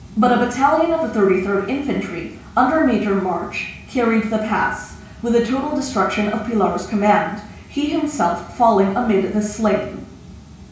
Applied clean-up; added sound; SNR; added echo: none; none; none; reverberation time 0.6 s.